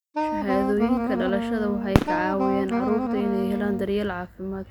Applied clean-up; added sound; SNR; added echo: none; Wind instrument, woodwind instrument + Fireworks; -1 dB; none.